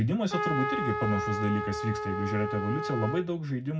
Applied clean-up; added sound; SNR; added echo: none; Trumpet; 3 dB; reverberation time 0.4 s.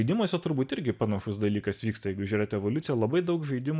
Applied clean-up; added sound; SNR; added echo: none; none; none; none.